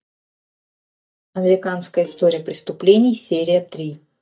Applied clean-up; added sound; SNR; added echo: neural mask model DeepFilterNet 3.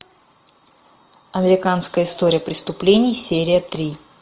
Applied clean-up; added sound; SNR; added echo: none; none; none; none.